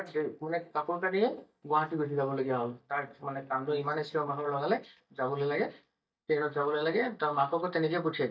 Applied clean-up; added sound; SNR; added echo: neural mask model DeepFilterNet 3.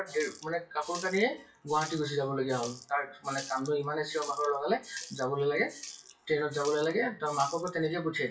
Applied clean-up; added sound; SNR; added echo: classical method WPE with log-MMSE.